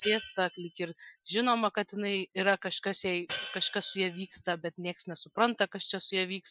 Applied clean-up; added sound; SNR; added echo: classical method Wiener filter.